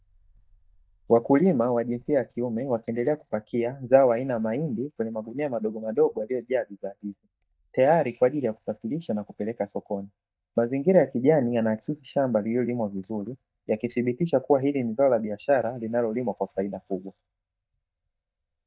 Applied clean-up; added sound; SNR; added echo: neural mask model DeepFilterNet 3.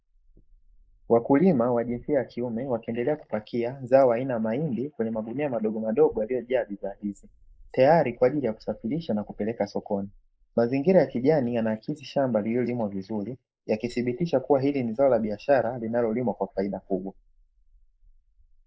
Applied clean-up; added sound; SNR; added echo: neural mask model Resemble Enhance denoiser.